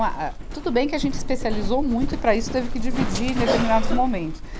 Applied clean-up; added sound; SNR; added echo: none; Livestock, farm animals, working animals; 1 dB; none.